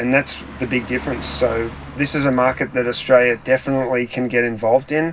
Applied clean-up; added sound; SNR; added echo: none; Car passing by; 17 dB; reverberation time 0.4 s.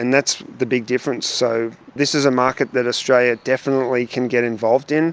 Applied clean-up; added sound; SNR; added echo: none; none; none; none.